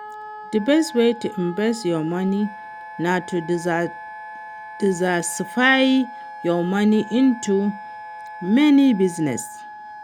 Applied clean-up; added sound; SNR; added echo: none; Wind instrument, woodwind instrument; 15 dB; none.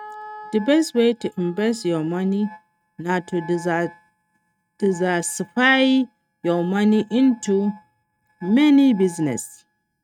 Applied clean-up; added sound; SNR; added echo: neural mask model RNNoise.